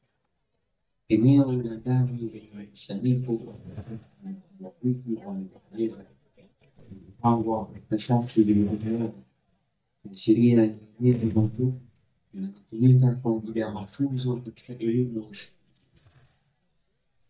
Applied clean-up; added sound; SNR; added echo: neural mask model DeepFilterNet 3.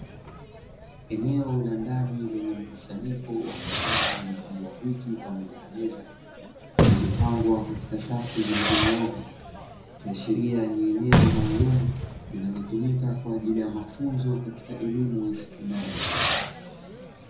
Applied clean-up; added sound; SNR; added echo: none; Fireworks; 1 dB; reverberation time 0.5 s.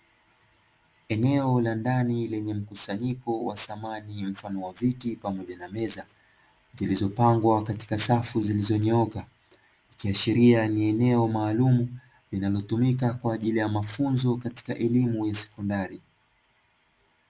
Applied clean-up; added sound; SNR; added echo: none; none; none; none.